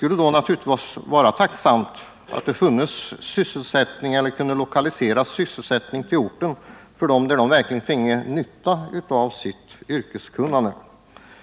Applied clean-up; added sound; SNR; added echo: none; none; none; none.